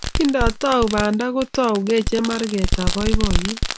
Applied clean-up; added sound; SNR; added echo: none; Fireworks; 2 dB; none.